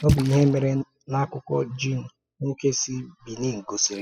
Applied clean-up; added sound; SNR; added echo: classical method spectral subtraction.